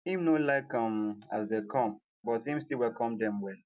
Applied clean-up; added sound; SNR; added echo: none; none; none; none.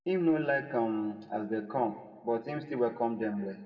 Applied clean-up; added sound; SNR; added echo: none; none; none; reverberation time 1.3 s.